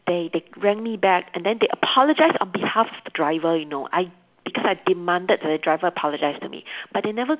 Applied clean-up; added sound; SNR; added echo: none; none; none; none.